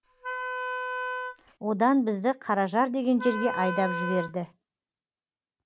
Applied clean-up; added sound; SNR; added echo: none; Wind instrument, woodwind instrument; 5 dB; none.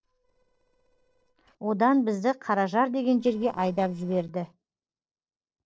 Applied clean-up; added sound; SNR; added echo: neural separator model SepFormer DNS4.